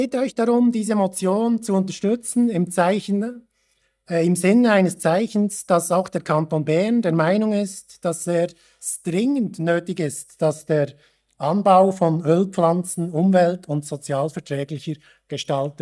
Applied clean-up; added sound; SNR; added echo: neural mask model DeepFilterNet 3.